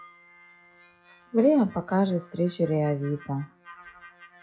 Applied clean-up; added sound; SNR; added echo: classical method log-MMSE.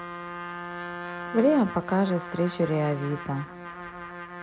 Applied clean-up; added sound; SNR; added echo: none; Trumpet; 10 dB; none.